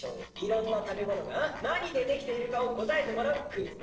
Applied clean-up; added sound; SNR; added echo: neural separator model SepFormer DNS4.